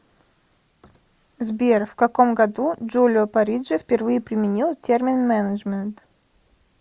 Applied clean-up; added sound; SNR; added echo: none; none; none; none.